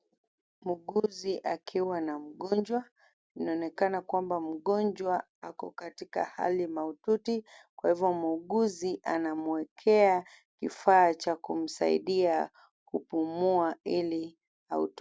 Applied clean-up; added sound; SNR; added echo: none; none; none; none.